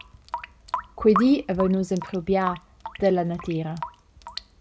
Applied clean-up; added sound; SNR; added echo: none; Drip / Sink (filling or washing) / Water tap, faucet; 10 dB; none.